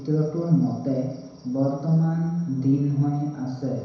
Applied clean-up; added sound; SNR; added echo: none; none; none; reverberation time 1.0 s.